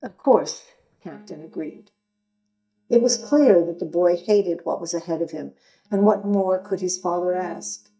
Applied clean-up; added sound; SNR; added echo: neural mask model DeepFilterNet 3.